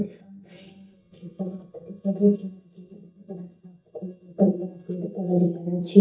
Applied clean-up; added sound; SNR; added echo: neural mask model DeepFilterNet 3.